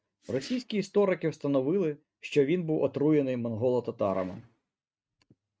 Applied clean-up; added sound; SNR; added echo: neural mask model RNNoise.